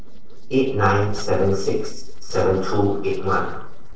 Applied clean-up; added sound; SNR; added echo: neural separator model SepFormer DNS4.